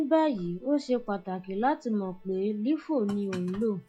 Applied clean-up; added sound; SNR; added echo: classical method log-MMSE.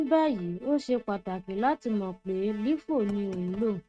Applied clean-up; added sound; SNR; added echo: neural mask model RNNoise.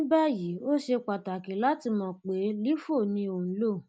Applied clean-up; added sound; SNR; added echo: none; none; none; none.